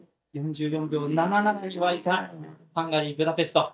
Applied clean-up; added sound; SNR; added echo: neural mask model DeepFilterNet 3.